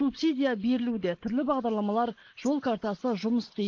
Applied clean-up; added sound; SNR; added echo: neural mask model Resemble Enhance denoiser.